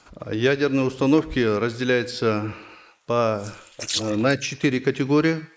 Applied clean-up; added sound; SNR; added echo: neural mask model Resemble Enhance denoiser.